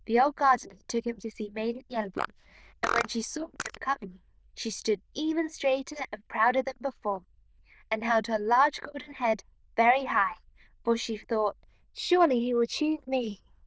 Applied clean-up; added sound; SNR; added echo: neural diffusion model UNIVERSE++.